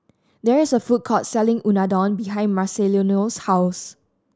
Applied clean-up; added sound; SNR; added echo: none; none; none; none.